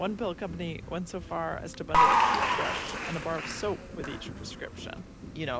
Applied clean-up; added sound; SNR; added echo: none; Applause / Crowd; -5 dB; none.